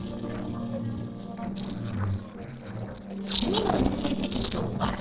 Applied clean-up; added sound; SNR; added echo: neural separator model SepFormer DNS4.